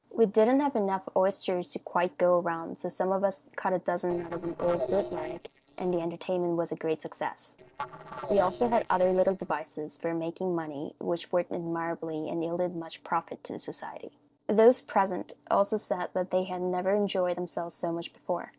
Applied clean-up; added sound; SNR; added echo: neural separator model SepFormer DNS4.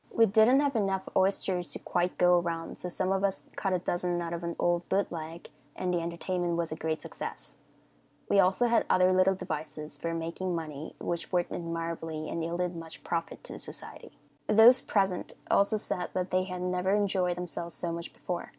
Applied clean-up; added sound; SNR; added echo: none; none; none; none.